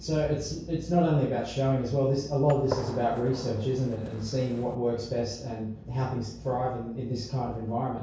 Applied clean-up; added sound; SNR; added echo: none; Gunshot, gunfire; 12 dB; reverberation time 0.6 s.